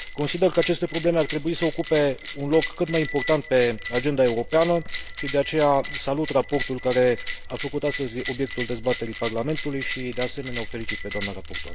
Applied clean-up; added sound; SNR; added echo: none; Bell; 8 dB; none.